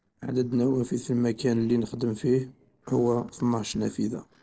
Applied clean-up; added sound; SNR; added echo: neural separator model SepFormer DNS4.